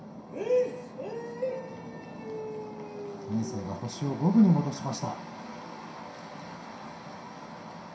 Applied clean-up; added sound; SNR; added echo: none; none; none; reverberation time 0.5 s.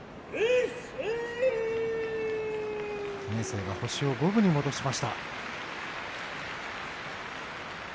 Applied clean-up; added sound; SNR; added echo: none; none; none; none.